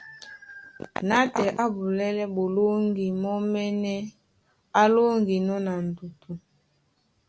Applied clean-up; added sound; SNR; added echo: none; none; none; none.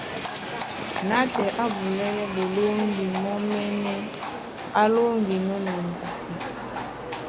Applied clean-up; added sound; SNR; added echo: none; Livestock, farm animals, working animals; 6 dB; none.